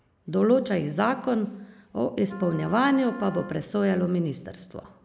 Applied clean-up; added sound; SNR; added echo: none; Wind instrument, woodwind instrument; 18 dB; none.